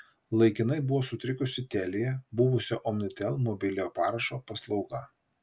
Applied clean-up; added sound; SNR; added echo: none; none; none; none.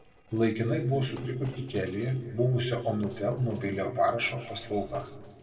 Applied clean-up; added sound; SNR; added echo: neural separator model SepFormer DNS4.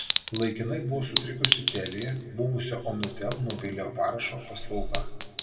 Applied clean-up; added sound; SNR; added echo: none; Chink, clink; 1 dB; reverberation time 1.7 s.